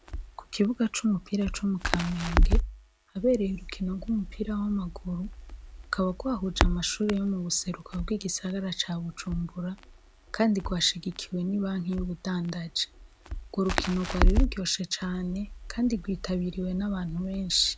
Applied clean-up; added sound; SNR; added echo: none; Crackle; 2 dB; none.